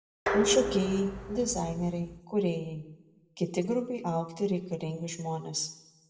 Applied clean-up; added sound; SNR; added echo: none; Dishes, pots, and pans; 3 dB; reverberation time 0.7 s.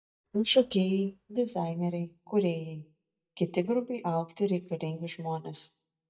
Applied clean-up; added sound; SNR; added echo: neural mask model DeepFilterNet 3.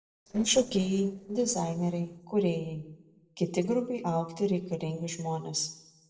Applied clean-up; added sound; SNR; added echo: neural separator model SepFormer DNS4.